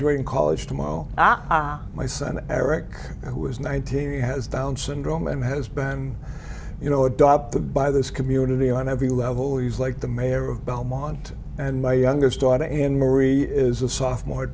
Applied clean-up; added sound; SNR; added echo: none; none; none; none.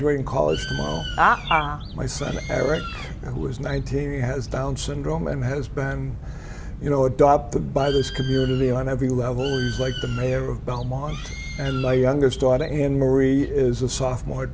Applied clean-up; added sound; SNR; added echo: none; Bird + Bird; 14 dB; none.